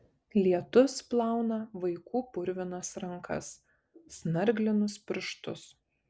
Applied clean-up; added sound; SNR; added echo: none; none; none; none.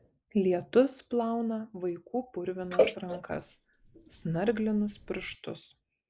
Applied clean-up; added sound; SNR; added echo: neural mask model Resemble Enhance denoiser.